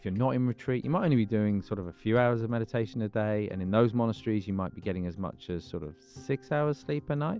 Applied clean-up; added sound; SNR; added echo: none; none; none; none.